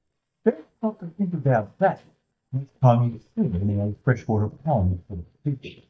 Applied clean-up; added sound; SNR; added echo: neural mask model DeepFilterNet 3.